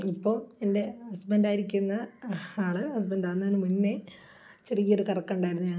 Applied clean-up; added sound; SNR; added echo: none; none; none; none.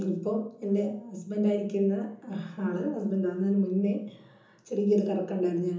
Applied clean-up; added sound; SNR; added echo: none; none; none; reverberation time 0.6 s.